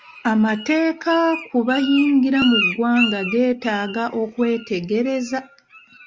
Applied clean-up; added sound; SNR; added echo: none; Bird; 10 dB; none.